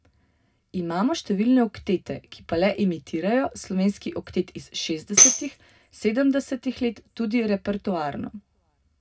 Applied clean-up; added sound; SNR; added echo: none; Tambourine; -3 dB; reverberation time 0.2 s.